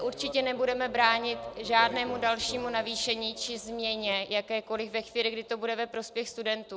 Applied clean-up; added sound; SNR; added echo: none; none; none; none.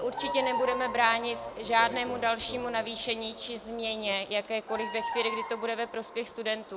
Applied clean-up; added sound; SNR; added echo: none; Bird vocalization, bird call, bird song; 9 dB; none.